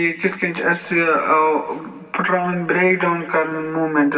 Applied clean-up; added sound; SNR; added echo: none; none; none; reverberation time 2.0 s.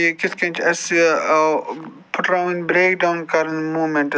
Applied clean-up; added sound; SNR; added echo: none; none; none; none.